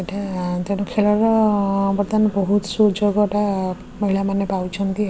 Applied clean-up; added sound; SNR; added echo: none; none; none; none.